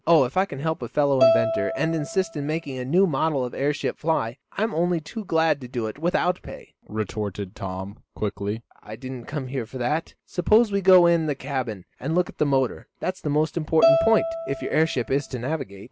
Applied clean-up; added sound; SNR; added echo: none; Bowed string instrument; 1 dB; none.